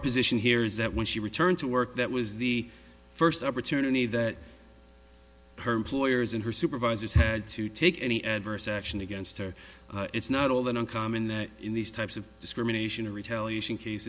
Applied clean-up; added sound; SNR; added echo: none; none; none; none.